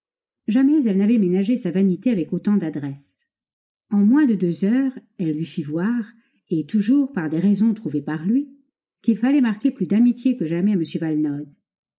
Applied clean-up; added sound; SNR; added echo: neural mask model Resemble Enhance denoiser.